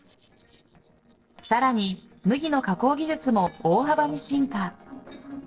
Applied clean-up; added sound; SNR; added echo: neural separator model SepFormer DNS4.